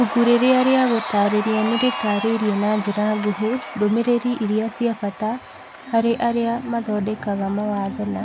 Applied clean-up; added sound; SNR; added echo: none; Cheering; 11 dB; none.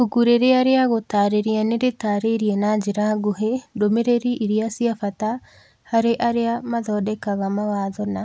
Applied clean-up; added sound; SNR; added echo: none; none; none; none.